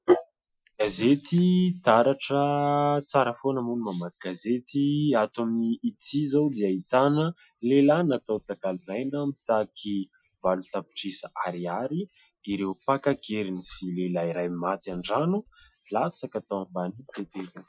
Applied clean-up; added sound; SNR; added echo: classical method Wiener filter.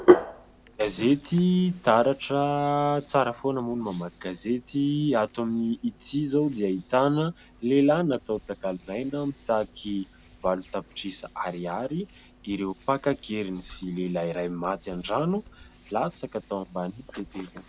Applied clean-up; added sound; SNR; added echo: none; Hands; 7 dB; none.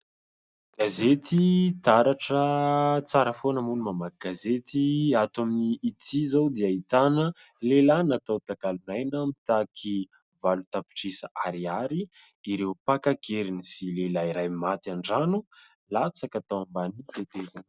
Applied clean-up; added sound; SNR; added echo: none; none; none; none.